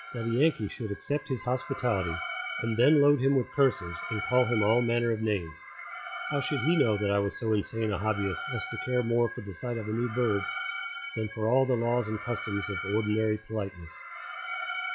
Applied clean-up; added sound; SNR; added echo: classical method log-MMSE.